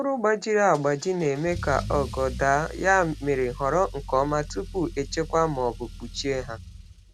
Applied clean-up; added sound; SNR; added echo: none; Engine starting / Accelerating, revving, vroom / Car; 13 dB; none.